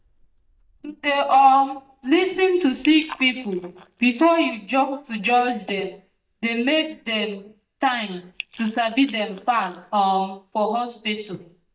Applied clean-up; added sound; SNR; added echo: neural mask model DeepFilterNet 3.